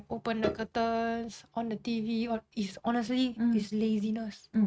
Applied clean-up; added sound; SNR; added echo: neural mask model RNNoise.